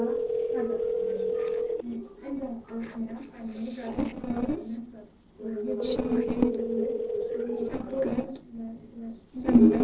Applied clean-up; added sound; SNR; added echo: neural separator model SepFormer DNS4.